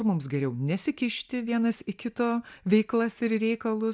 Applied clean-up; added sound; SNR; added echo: none; none; none; none.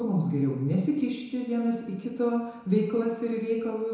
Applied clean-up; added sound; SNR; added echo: none; none; none; reverberation time 1.0 s.